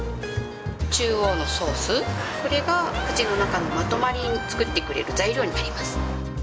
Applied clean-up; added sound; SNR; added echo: none; Car passing by; 11 dB; none.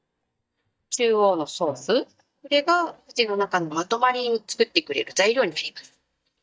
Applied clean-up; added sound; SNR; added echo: neural mask model DeepFilterNet 3.